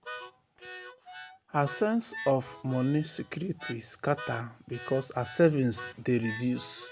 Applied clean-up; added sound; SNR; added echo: none; Harmonica; 14 dB; none.